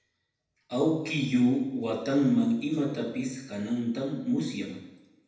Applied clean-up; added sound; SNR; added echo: none; none; none; reverberation time 0.9 s.